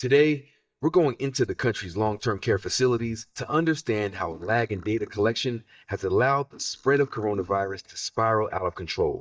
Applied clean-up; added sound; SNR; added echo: neural mask model DeepFilterNet 3.